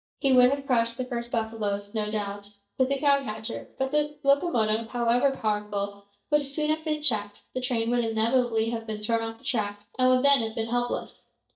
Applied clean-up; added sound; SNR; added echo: neural mask model DeepFilterNet 3.